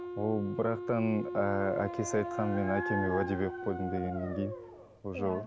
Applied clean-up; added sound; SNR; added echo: none; Wind instrument, woodwind instrument + Dog; 6 dB; none.